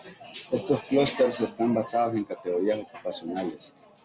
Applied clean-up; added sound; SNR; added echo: none; none; none; none.